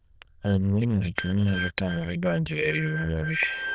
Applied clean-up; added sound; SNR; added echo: neural diffusion model UNIVERSE++.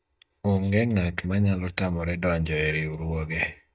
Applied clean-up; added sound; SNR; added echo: neural mask model DeepFilterNet 3.